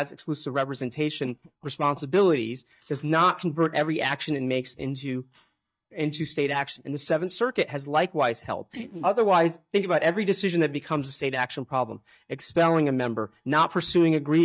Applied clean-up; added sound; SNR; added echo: neural mask model DeepFilterNet 3.